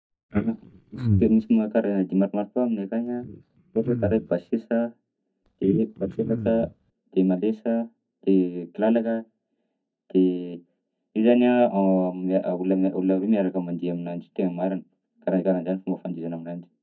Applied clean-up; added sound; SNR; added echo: neural mask model DeepFilterNet 3.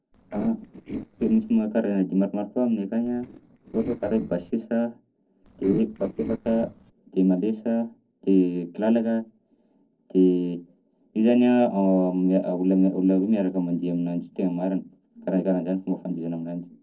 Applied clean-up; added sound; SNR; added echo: neural separator model SepFormer DNS4.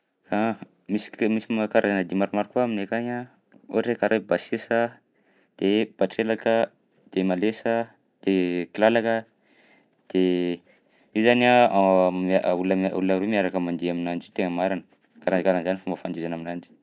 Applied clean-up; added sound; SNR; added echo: none; none; none; none.